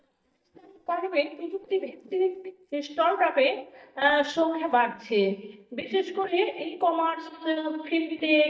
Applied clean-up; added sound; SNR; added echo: neural mask model DeepFilterNet 3.